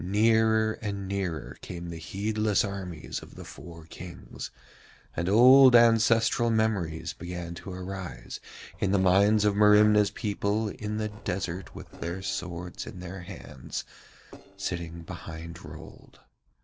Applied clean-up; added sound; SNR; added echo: neural separator model SepFormer DNS4.